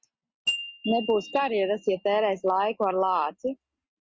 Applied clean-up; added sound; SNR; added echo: neural mask model RNNoise.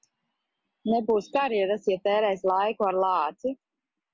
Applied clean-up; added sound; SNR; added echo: none; none; none; none.